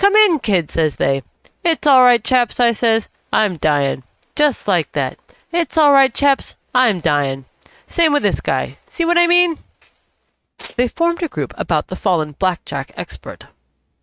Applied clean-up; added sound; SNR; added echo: neural mask model RNNoise.